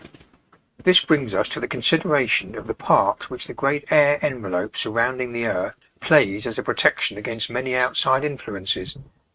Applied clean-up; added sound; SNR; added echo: neural mask model RNNoise.